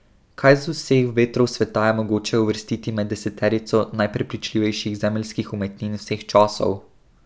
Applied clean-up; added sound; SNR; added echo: none; none; none; none.